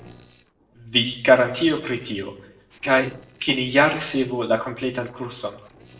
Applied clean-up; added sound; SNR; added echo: neural separator model SepFormer DNS4.